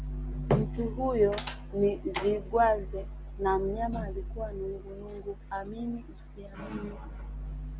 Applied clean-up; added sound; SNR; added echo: none; none; none; none.